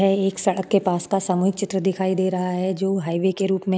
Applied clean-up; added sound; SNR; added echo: none; none; none; none.